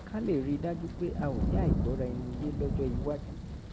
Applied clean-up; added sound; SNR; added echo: none; Thunder; -1 dB; none.